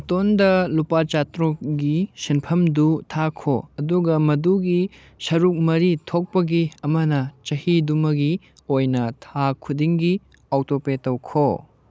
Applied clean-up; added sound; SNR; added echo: none; none; none; none.